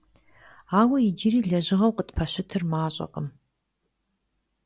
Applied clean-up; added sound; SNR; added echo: none; none; none; none.